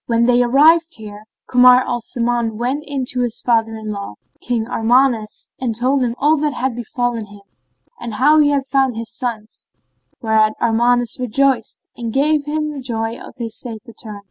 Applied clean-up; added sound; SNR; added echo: none; none; none; none.